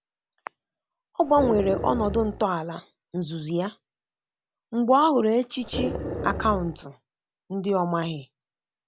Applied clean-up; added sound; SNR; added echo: none; Growling; 5 dB; none.